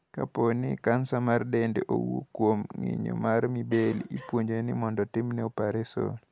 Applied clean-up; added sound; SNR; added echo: none; Cough; 20 dB; none.